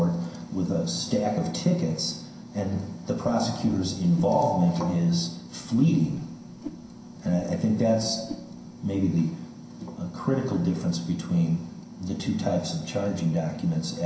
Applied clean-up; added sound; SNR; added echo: none; Whoosh, swoosh, swish; 18 dB; reverberation time 0.5 s.